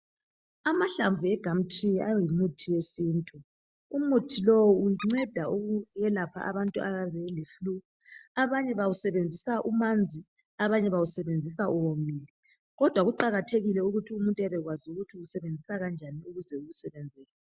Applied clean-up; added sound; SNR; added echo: none; Squeak; 19 dB; none.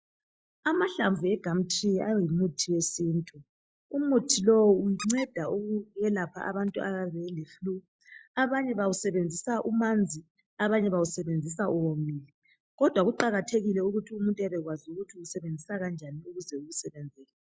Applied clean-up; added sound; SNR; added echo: classical method log-MMSE.